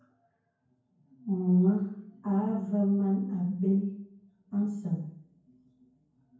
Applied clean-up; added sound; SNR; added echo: none; none; none; reverberation time 0.9 s.